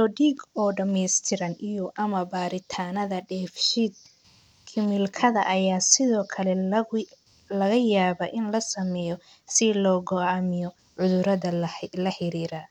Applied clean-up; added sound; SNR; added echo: none; none; none; none.